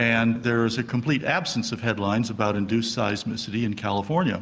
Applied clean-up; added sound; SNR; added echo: none; none; none; none.